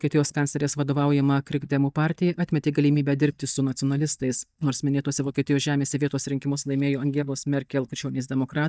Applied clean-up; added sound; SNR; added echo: neural mask model DeepFilterNet 3.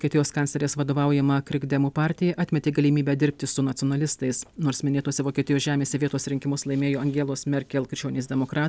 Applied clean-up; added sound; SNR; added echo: none; none; none; none.